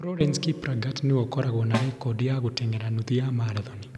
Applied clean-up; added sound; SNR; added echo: none; Snare drum; 10 dB; none.